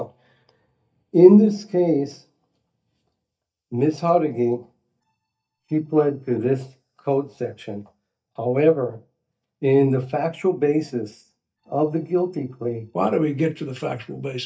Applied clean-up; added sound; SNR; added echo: neural mask model DeepFilterNet 3.